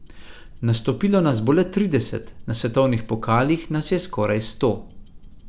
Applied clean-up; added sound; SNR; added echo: none; Tick-tock; 16 dB; none.